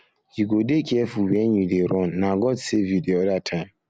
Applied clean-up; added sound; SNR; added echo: none; none; none; none.